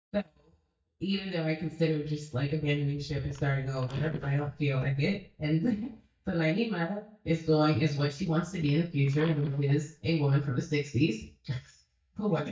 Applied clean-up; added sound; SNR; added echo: neural mask model DeepFilterNet 3.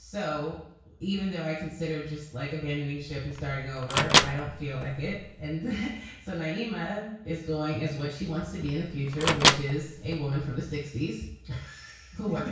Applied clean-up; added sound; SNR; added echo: none; Microwave oven; -3 dB; reverberation time 0.6 s.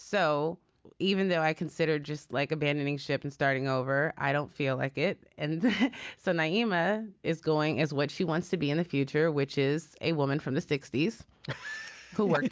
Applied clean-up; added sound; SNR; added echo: none; none; none; none.